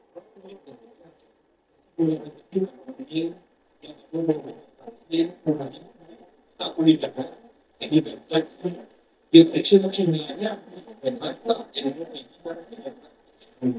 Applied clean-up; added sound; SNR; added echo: neural mask model DeepFilterNet 3.